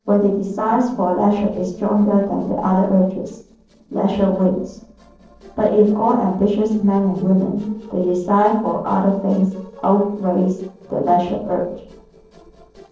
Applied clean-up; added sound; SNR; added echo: neural separator model SepFormer DNS4.